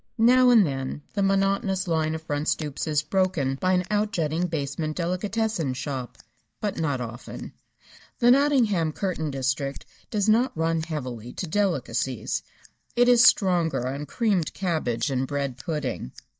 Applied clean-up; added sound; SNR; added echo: neural mask model DeepFilterNet 3.